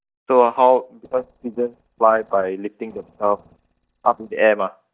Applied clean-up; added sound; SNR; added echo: neural mask model DeepFilterNet 3.